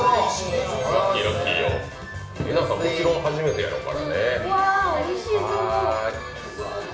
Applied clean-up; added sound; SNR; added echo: none; none; none; reverberation time 0.7 s.